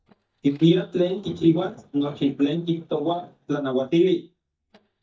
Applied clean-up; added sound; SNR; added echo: neural mask model DeepFilterNet 3.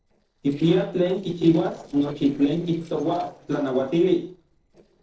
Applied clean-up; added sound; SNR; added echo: neural separator model SepFormer DNS4.